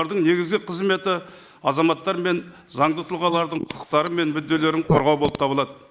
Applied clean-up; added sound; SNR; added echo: neural mask model Resemble Enhance denoiser.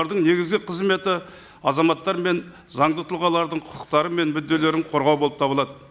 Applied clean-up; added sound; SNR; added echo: none; none; none; none.